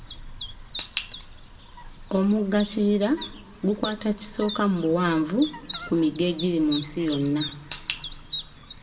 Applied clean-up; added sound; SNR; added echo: none; Chirp, tweet; 12 dB; reverberation time 1.9 s.